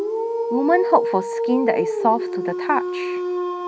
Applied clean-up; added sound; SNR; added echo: none; Dog; 1 dB; none.